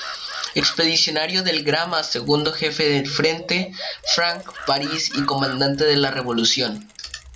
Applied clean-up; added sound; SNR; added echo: none; Mechanisms + Animal; 17 dB; none.